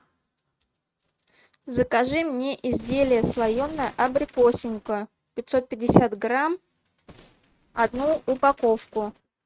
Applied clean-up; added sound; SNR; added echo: neural mask model RNNoise.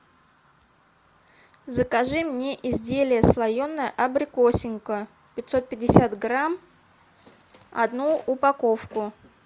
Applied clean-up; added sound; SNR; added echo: none; none; none; none.